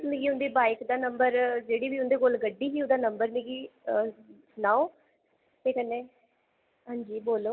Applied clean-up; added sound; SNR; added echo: none; none; none; none.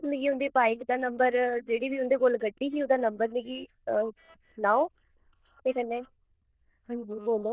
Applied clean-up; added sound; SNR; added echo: neural diffusion model UNIVERSE++.